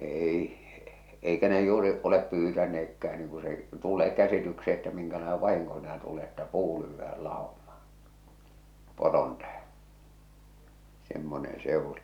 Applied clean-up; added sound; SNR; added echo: none; none; none; none.